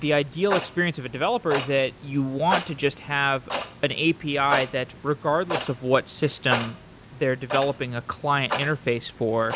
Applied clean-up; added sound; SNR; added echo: none; Clock; 8 dB; none.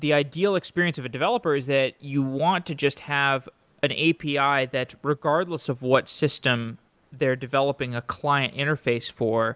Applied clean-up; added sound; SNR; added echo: none; none; none; none.